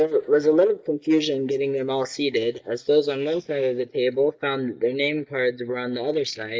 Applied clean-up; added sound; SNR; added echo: neural mask model DeepFilterNet 3.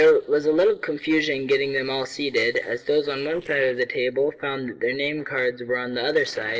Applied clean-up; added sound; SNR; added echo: neural separator model SepFormer DNS4.